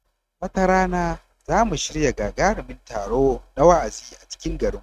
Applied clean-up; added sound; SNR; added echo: neural mask model RNNoise.